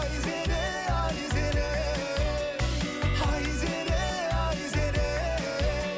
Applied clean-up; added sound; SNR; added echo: none; none; none; none.